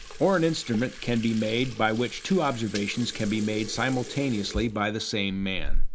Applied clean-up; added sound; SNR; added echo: none; Sink (filling or washing) / Water tap, faucet; 4 dB; none.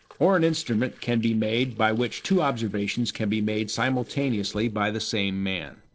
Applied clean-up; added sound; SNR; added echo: neural separator model SepFormer DNS4.